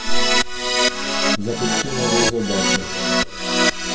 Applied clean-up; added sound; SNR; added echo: none; Keyboard (musical); -2 dB; reverberation time 2.8 s.